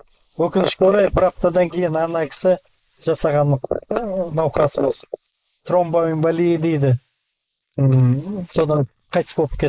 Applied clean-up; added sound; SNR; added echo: neural mask model Resemble Enhance denoiser.